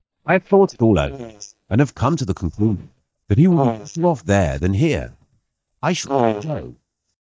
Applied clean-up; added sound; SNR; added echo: neural mask model DeepFilterNet 3.